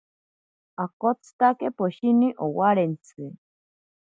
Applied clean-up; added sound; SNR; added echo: none; none; none; none.